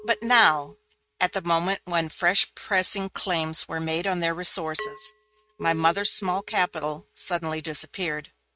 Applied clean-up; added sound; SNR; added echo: neural mask model RNNoise.